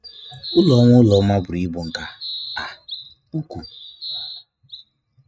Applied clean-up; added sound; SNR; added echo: neural mask model RNNoise.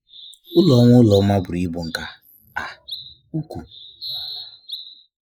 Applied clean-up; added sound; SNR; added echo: neural mask model Resemble Enhance denoiser.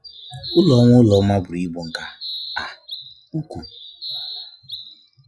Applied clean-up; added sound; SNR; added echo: classical method log-MMSE.